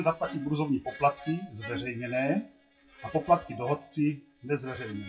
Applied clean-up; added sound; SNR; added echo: classical method WPE with log-MMSE.